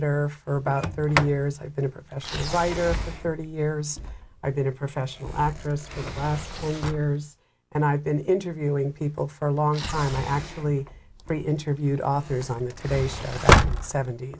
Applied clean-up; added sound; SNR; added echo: none; Sliding door; 4 dB; none.